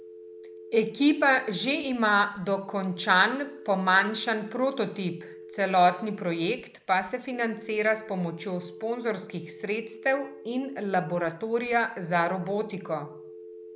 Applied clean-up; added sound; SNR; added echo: none; Telephone; 18 dB; none.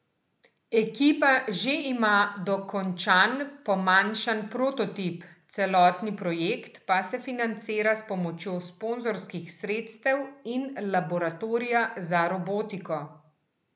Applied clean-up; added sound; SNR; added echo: none; none; none; none.